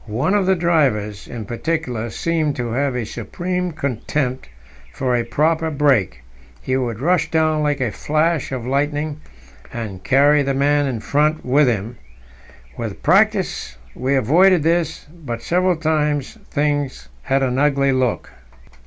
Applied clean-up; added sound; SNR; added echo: none; none; none; none.